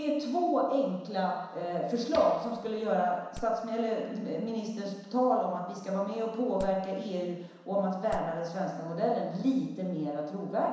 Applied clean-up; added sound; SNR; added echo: none; Wood; 17 dB; reverberation time 1.0 s.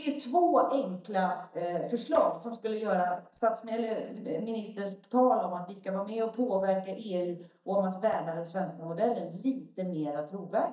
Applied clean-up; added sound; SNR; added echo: neural mask model DeepFilterNet 3.